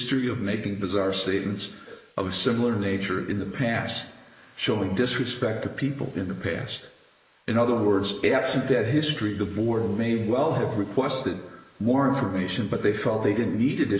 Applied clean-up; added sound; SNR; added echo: neural mask model Resemble Enhance denoiser.